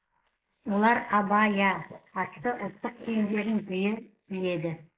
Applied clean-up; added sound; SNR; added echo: neural mask model Resemble Enhance denoiser.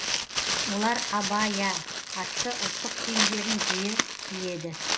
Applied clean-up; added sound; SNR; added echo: none; Crumpling, crinkling; -2 dB; none.